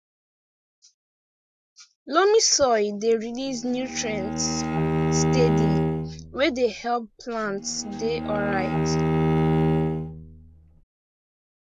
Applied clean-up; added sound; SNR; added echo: none; Bowed string instrument; -2 dB; none.